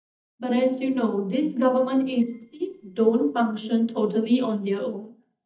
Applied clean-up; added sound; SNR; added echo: neural mask model DeepFilterNet 3.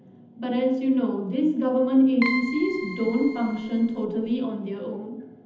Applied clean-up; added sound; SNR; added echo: none; Keyboard (musical); 10 dB; reverberation time 0.8 s.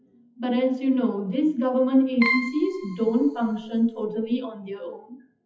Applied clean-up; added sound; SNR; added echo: classical method WPE with log-MMSE.